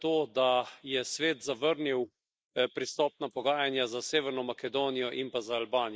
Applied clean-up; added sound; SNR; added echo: neural mask model Resemble Enhance denoiser.